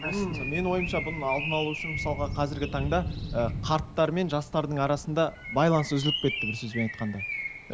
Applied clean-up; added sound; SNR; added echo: none; Thunder / Rain + Bird; 6 dB; none.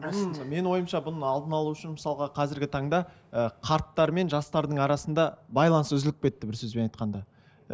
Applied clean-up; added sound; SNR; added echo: none; none; none; none.